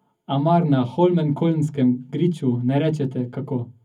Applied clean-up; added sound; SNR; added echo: none; none; none; reverberation time 0.3 s.